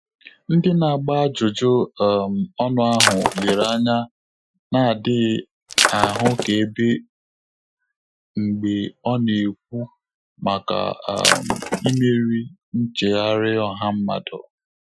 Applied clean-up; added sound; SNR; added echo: classical method Wiener filter.